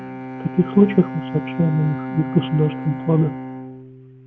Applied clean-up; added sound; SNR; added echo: none; Bowed string instrument; 9 dB; none.